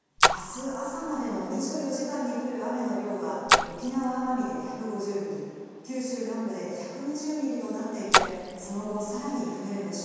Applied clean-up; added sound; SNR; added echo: none; Splash, splatter; -3 dB; reverberation time 2.1 s.